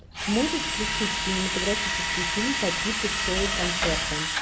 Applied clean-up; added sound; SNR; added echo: none; Drill; -3 dB; none.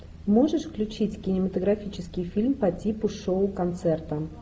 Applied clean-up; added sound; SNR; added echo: none; none; none; none.